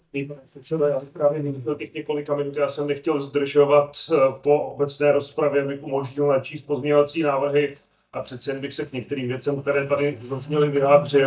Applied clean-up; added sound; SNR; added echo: neural mask model DeepFilterNet 3.